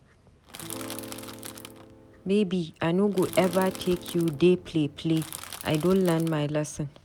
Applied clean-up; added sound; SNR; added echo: none; Acoustic guitar / Strum + Crushing; 14 dB; none.